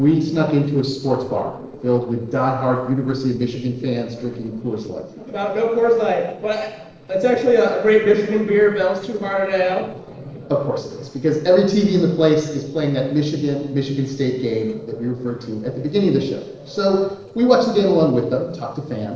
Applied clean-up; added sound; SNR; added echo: neural separator model SepFormer DNS4.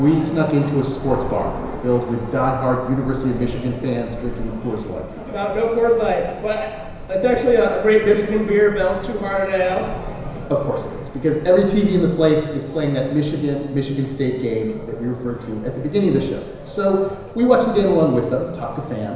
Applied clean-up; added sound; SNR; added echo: none; Thunder; 15 dB; reverberation time 1.0 s.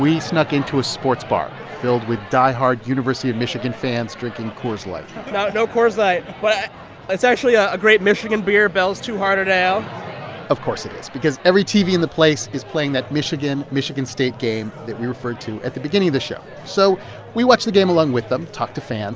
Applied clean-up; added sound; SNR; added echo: none; none; none; none.